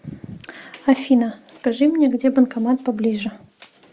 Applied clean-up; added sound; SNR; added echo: none; none; none; none.